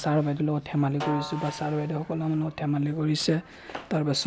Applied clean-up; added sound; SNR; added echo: none; Snare drum; 13 dB; none.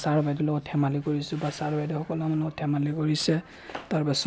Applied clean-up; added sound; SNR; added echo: none; none; none; none.